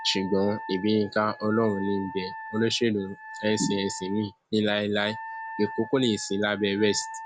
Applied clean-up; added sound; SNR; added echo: none; Wind instrument, woodwind instrument; 13 dB; none.